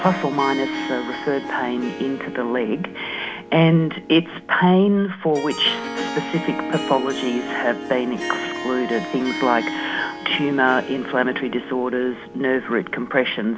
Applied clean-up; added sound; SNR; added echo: none; Harp; 9 dB; none.